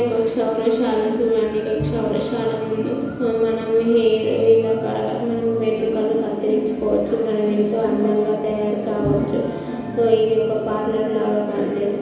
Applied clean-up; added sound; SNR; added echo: none; Bowed string instrument; 18 dB; reverberation time 1.0 s.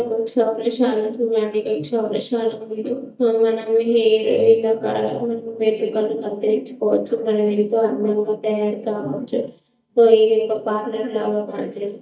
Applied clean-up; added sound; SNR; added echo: neural mask model DeepFilterNet 3.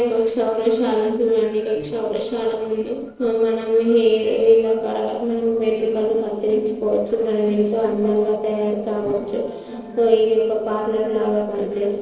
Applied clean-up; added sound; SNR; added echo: neural separator model SepFormer DNS4.